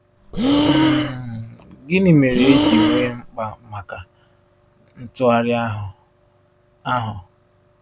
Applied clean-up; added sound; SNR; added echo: none; Breathing; -3 dB; none.